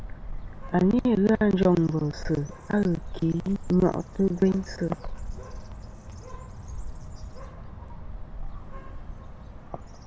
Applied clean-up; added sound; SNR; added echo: none; Bird; 10 dB; none.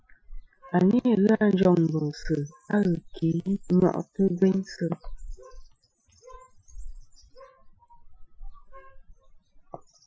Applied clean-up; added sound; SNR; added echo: classical method Wiener filter.